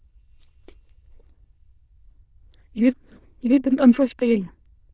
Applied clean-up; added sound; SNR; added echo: neural diffusion model UNIVERSE++.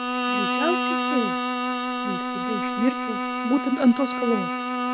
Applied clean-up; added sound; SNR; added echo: none; Bowed string instrument; -1 dB; none.